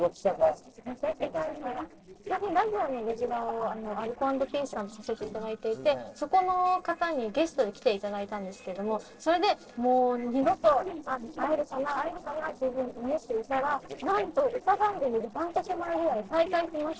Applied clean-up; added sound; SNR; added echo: neural separator model SepFormer DNS4.